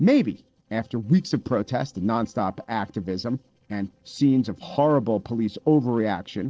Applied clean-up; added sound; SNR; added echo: neural separator model SepFormer DNS4.